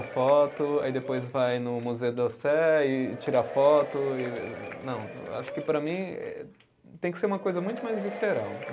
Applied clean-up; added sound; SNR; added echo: none; Applause / Crowd / Cheering; 14 dB; none.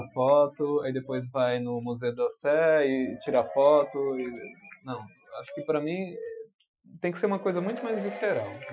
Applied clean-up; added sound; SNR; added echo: classical method Wiener filter.